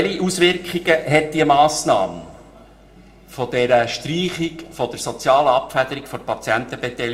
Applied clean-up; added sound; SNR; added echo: none; none; none; reverberation time 0.4 s.